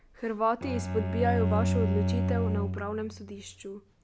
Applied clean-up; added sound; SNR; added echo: none; Bowed string instrument; -2 dB; none.